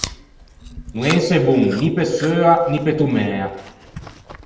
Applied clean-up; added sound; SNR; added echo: none; Chewing, mastication; 16 dB; reverberation time 0.7 s.